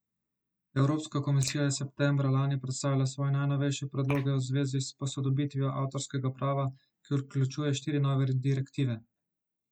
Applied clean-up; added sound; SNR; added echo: neural mask model Resemble Enhance denoiser.